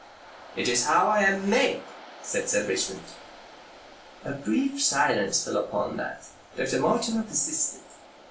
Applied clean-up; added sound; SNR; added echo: none; Waves, surf; 19 dB; reverberation time 0.3 s.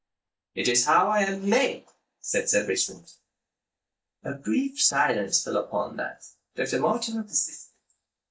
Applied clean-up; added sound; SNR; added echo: neural mask model DeepFilterNet 3.